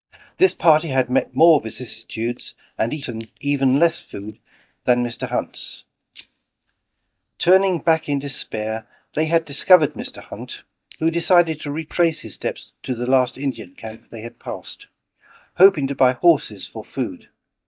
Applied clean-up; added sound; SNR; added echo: neural mask model DeepFilterNet 3.